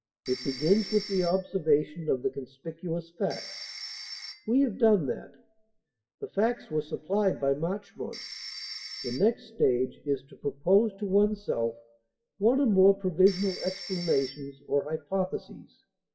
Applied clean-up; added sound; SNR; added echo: classical method WPE with log-MMSE.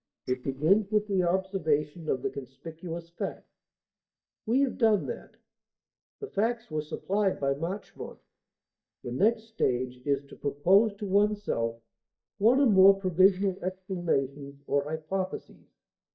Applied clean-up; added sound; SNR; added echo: neural mask model DeepFilterNet 3.